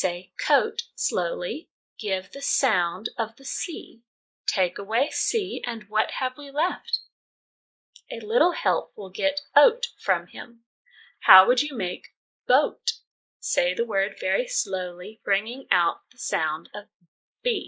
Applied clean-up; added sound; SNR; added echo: neural mask model Resemble Enhance denoiser.